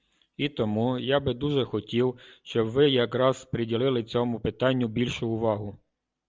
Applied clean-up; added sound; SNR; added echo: none; none; none; none.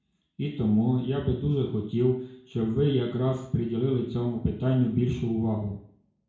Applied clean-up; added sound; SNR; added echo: none; none; none; reverberation time 0.6 s.